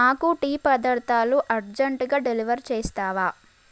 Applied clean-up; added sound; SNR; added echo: none; none; none; none.